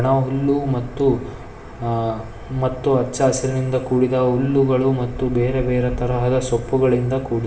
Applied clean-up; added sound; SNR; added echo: none; none; none; reverberation time 0.8 s.